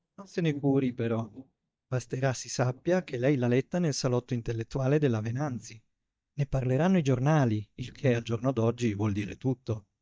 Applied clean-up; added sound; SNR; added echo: neural mask model DeepFilterNet 3.